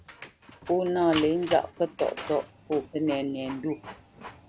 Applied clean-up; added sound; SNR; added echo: none; Printer; 13 dB; none.